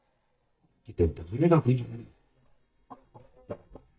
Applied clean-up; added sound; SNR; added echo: neural mask model DeepFilterNet 3.